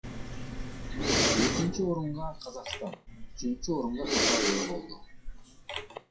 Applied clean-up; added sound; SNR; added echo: classical method WPE with log-MMSE.